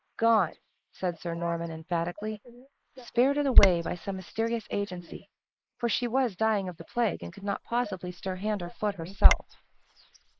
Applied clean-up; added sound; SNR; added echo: neural mask model Resemble Enhance denoiser.